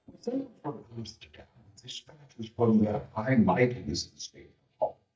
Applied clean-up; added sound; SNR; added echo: neural mask model DeepFilterNet 3.